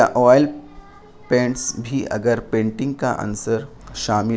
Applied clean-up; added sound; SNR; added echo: none; none; none; none.